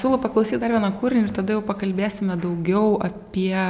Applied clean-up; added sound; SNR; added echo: none; none; none; none.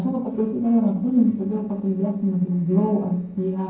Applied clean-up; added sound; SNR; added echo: neural separator model SepFormer DNS4.